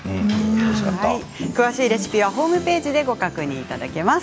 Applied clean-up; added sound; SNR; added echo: none; none; none; none.